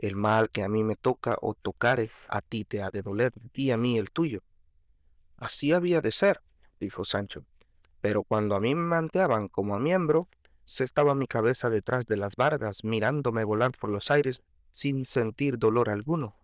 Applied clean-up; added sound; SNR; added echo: neural diffusion model UNIVERSE++.